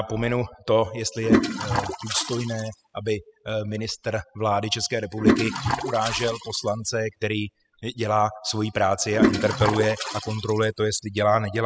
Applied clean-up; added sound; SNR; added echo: classical method spectral subtraction.